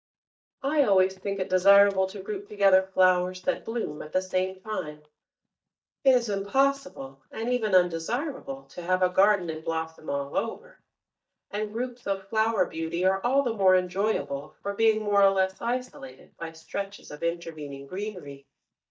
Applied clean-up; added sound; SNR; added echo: neural mask model DeepFilterNet 3.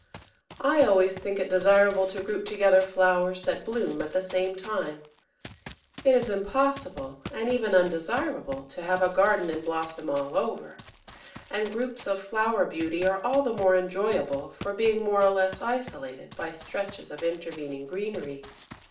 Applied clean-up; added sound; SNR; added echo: none; Run; 20 dB; reverberation time 0.4 s.